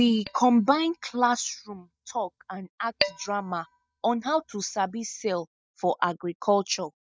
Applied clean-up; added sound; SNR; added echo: neural mask model DeepFilterNet 3.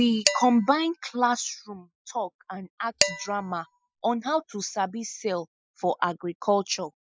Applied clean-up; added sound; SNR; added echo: classical method Wiener filter.